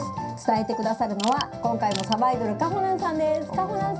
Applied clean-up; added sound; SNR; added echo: none; Crushing; 11 dB; reverberation time 0.3 s.